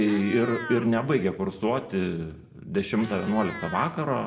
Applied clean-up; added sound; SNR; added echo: none; Meow; 16 dB; reverberation time 0.6 s.